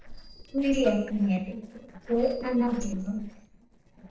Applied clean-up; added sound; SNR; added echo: neural separator model SepFormer DNS4.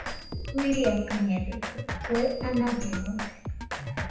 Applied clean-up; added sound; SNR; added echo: none; Drum kit; 5 dB; reverberation time 0.8 s.